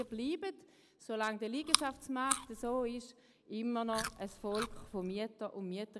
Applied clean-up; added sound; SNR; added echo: none; Chewing, mastication; 4 dB; none.